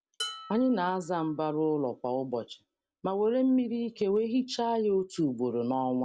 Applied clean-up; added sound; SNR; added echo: none; Dishes, pots, and pans; 17 dB; none.